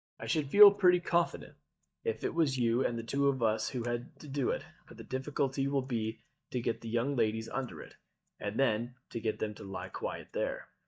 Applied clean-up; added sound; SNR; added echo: neural mask model DeepFilterNet 3.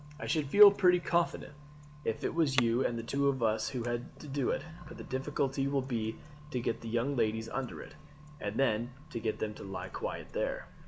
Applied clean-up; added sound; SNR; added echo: none; Accelerating, revving, vroom; 19 dB; none.